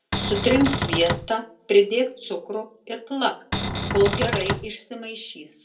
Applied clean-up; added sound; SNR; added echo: none; Cupboard open or close; 2 dB; reverberation time 0.2 s.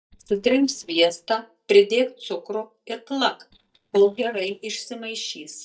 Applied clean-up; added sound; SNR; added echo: neural mask model DeepFilterNet 3.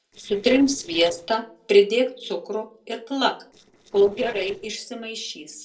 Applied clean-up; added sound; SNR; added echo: neural separator model SepFormer DNS4.